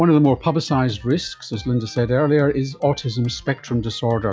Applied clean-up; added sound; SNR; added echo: classical method log-MMSE.